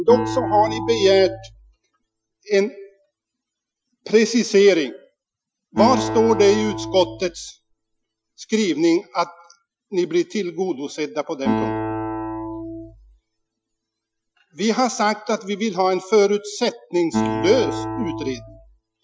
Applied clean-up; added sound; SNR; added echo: classical method Wiener filter.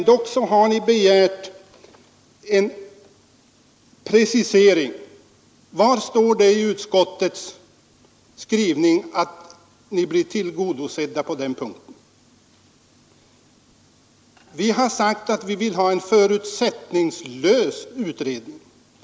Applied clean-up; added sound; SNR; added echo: none; none; none; none.